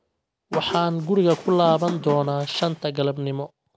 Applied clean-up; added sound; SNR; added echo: none; Squeak; 12 dB; none.